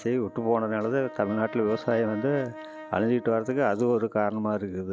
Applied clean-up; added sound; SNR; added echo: none; Brass instrument; 16 dB; none.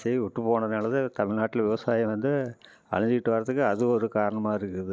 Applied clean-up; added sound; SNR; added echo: none; none; none; none.